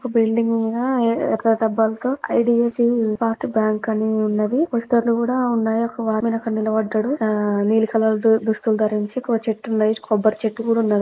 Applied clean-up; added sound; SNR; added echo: neural mask model Resemble Enhance denoiser.